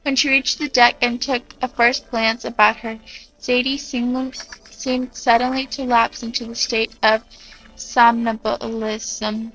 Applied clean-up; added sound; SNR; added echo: neural separator model SepFormer DNS4.